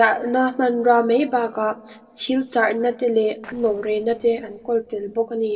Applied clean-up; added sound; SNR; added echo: neural separator model SepFormer DNS4.